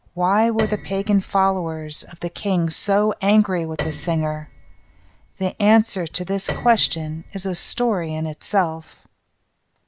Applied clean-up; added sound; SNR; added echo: none; Piano; 13 dB; none.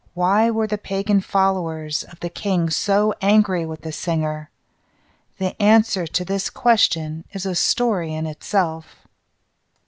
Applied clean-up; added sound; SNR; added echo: none; none; none; none.